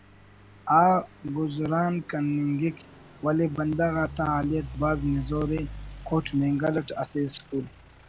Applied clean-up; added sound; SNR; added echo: none; Idling / Truck; 15 dB; none.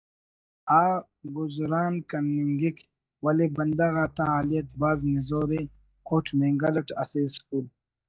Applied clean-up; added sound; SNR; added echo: neural mask model DeepFilterNet 3.